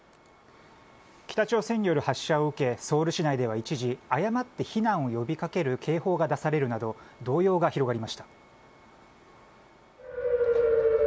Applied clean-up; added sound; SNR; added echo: none; none; none; none.